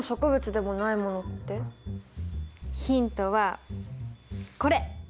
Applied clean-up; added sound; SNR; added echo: none; none; none; none.